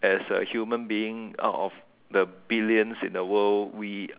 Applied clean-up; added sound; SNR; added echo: none; none; none; none.